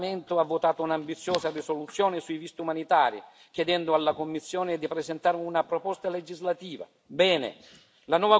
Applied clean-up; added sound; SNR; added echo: none; none; none; none.